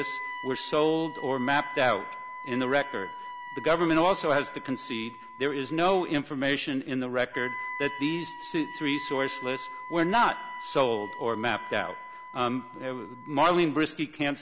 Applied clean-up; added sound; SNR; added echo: none; Wind instrument, woodwind instrument; 12 dB; none.